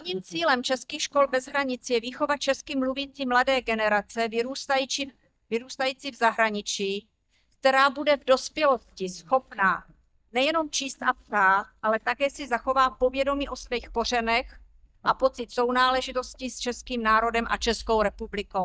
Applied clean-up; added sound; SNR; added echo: neural mask model DeepFilterNet 3.